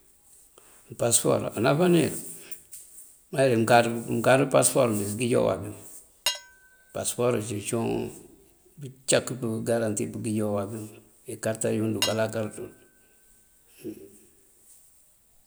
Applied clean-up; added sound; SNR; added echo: none; Cutlery, silverware / Dishes, pots, and pans; 12 dB; none.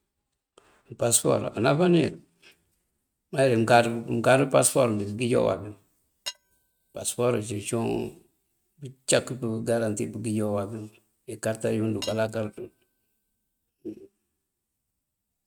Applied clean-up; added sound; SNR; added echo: neural mask model RNNoise.